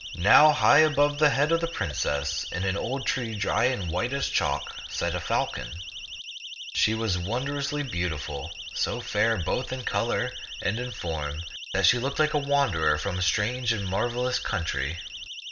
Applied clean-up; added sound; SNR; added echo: none; Siren; 11 dB; none.